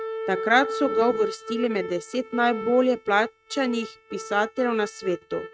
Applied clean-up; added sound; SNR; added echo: neural mask model RNNoise.